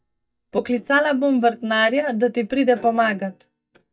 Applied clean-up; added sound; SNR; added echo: neural mask model DeepFilterNet 3.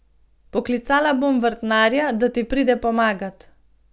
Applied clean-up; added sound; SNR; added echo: none; none; none; none.